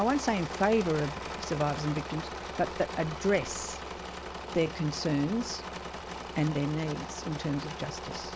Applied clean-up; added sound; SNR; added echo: none; Engine / Mechanisms; 7 dB; none.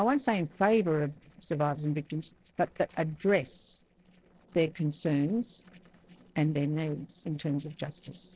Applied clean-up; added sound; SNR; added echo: neural separator model SepFormer DNS4.